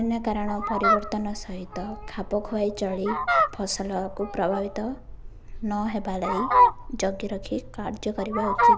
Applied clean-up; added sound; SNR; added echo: none; Fowl; -2 dB; none.